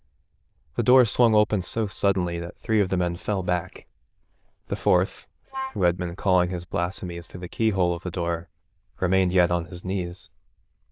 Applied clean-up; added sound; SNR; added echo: neural diffusion model UNIVERSE++.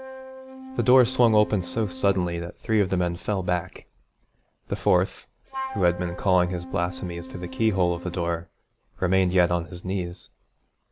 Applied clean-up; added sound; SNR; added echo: none; Wind instrument, woodwind instrument; 15 dB; none.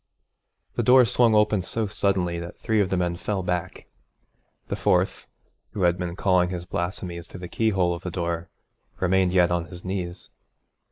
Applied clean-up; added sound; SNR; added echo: neural mask model Resemble Enhance denoiser.